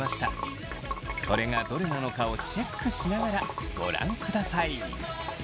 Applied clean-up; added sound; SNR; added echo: none; Sink (filling or washing) / Water; 8 dB; none.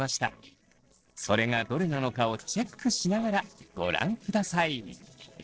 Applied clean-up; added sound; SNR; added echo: neural separator model SepFormer DNS4.